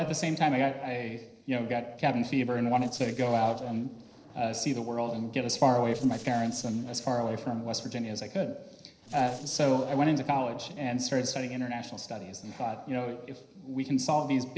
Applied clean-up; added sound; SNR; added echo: neural separator model SepFormer DNS4.